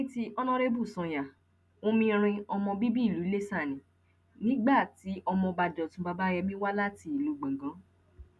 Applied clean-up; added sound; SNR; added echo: none; none; none; none.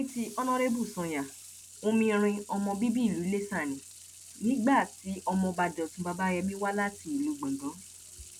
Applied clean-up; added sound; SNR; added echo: none; Sink (filling or washing) / Water tap, faucet; 18 dB; none.